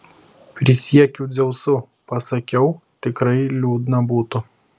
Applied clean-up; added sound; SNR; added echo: none; none; none; none.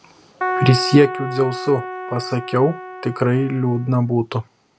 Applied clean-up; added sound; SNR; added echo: none; Keyboard (musical); 8 dB; none.